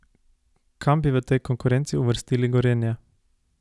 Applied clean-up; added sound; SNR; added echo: none; none; none; none.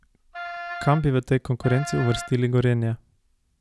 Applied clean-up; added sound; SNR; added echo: none; Wind instrument, woodwind instrument; 12 dB; none.